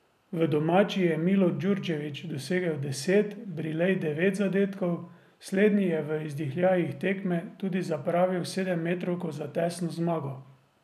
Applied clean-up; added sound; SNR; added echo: none; none; none; none.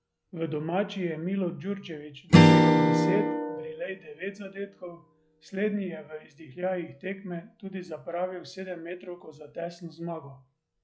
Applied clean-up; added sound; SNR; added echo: classical method log-MMSE.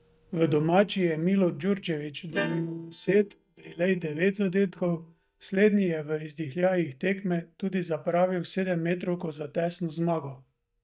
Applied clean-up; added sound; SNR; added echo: neural mask model DeepFilterNet 3.